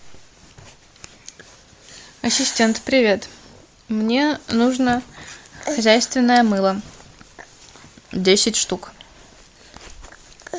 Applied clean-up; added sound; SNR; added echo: none; none; none; none.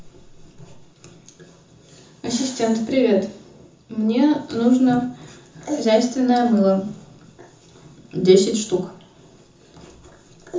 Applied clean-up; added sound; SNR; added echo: none; none; none; reverberation time 0.5 s.